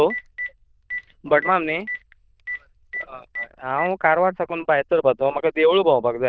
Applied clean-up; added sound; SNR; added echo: neural diffusion model UNIVERSE++.